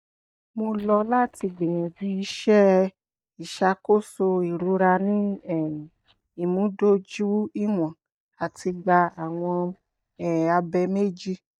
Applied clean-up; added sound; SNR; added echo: neural mask model DeepFilterNet 3.